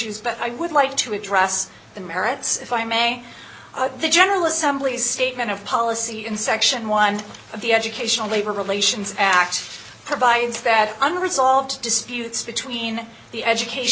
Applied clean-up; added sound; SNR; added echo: none; none; none; none.